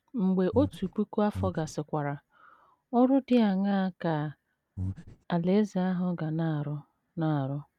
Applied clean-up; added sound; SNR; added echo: none; Breathing; 7 dB; none.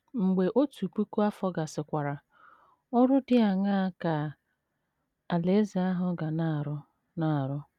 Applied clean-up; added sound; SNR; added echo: none; none; none; none.